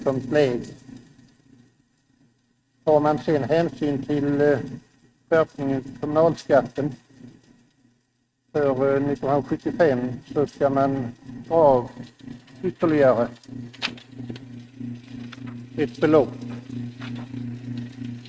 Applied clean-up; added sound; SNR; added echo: neural mask model RNNoise.